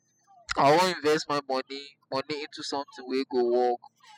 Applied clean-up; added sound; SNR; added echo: classical method spectral subtraction.